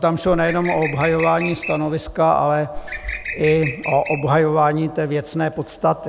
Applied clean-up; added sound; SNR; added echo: none; Bird; 10 dB; none.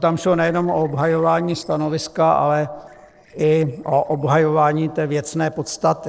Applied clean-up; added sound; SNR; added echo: neural separator model SepFormer DNS4.